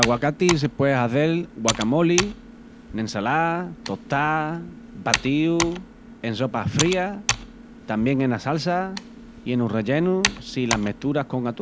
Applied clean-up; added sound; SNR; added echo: none; Computer keyboard; 8 dB; none.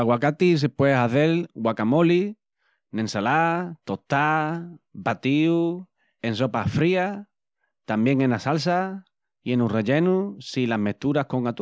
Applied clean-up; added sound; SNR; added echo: none; none; none; none.